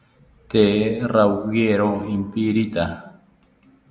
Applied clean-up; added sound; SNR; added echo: none; none; none; none.